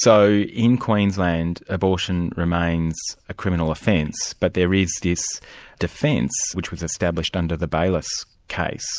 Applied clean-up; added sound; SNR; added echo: none; none; none; none.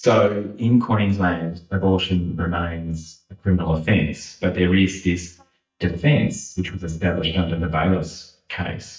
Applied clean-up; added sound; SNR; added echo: neural mask model DeepFilterNet 3.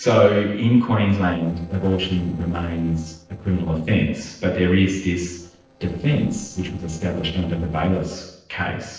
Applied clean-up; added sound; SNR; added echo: neural separator model SepFormer DNS4.